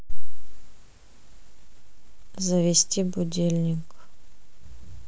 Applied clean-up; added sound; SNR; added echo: none; none; none; none.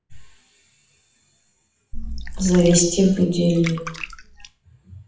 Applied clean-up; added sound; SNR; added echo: classical method WPE with log-MMSE.